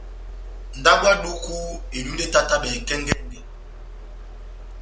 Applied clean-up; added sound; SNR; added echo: none; Mechanisms; 10 dB; none.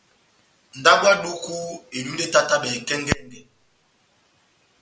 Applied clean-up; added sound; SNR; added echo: none; none; none; none.